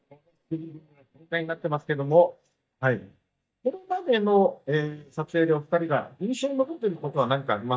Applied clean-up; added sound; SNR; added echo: neural mask model DeepFilterNet 3.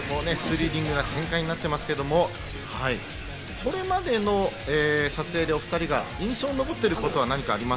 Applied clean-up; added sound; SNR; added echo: none; none; none; none.